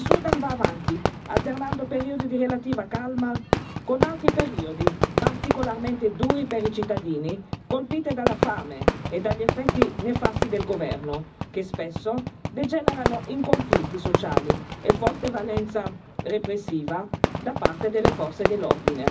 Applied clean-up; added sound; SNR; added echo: none; Fireworks; -2 dB; reverberation time 0.4 s.